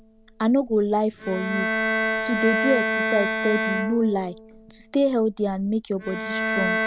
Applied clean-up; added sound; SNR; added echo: none; Bowed string instrument; 3 dB; none.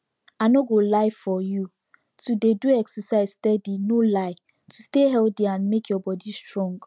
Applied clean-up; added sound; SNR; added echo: none; none; none; none.